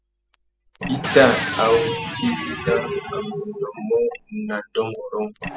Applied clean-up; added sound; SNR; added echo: classical method spectral subtraction.